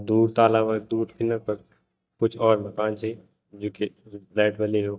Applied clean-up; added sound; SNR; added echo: neural mask model DeepFilterNet 3.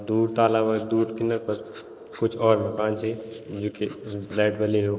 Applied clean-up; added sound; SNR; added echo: neural mask model Resemble Enhance denoiser.